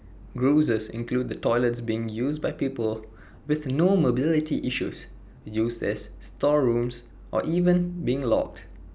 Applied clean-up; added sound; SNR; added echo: none; none; none; none.